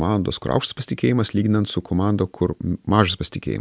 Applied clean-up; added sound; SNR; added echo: none; none; none; none.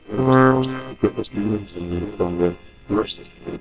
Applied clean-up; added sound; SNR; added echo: neural separator model SepFormer WHAMR!.